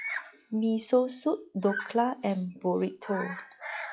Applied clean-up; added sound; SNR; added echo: classical method log-MMSE.